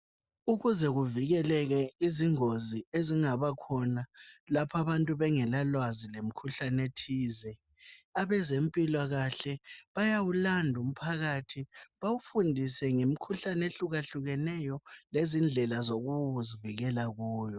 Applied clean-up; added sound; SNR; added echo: none; none; none; none.